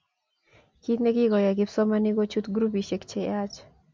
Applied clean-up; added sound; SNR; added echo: none; none; none; none.